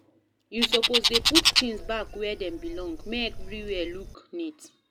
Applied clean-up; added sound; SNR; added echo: none; Bird; -4 dB; none.